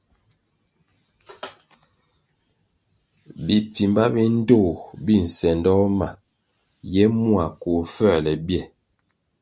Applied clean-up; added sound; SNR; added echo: none; none; none; none.